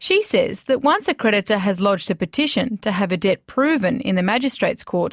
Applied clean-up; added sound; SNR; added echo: none; none; none; none.